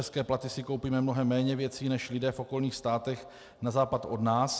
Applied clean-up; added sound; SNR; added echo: none; none; none; none.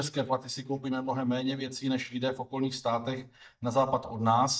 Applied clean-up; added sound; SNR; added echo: neural mask model DeepFilterNet 3.